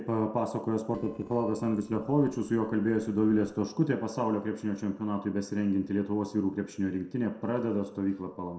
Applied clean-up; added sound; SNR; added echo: neural separator model SepFormer DNS4.